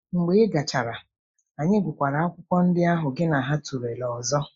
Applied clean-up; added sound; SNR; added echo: neural mask model Resemble Enhance denoiser.